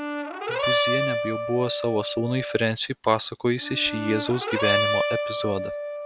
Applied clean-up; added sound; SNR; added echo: none; Brass instrument; 1 dB; none.